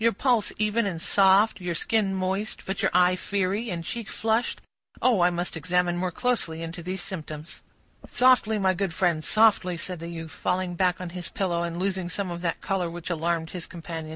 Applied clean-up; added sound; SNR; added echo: none; none; none; none.